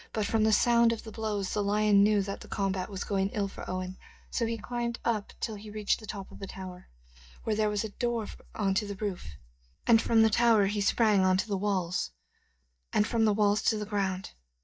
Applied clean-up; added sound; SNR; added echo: neural mask model DeepFilterNet 3.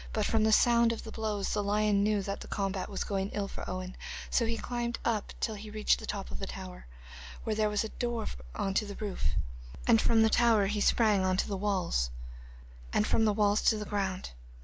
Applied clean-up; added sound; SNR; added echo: none; none; none; none.